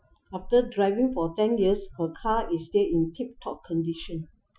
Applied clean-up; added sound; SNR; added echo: classical method Wiener filter.